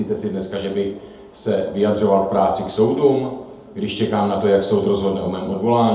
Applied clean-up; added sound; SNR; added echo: none; none; none; reverberation time 2.0 s.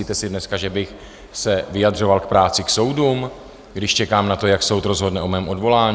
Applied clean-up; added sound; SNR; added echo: none; none; none; none.